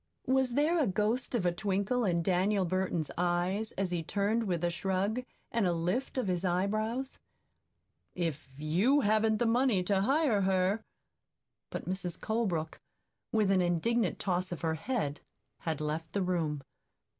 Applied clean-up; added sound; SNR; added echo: none; none; none; none.